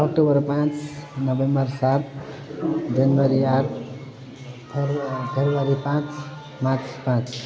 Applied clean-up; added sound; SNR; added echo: none; none; none; reverberation time 2.1 s.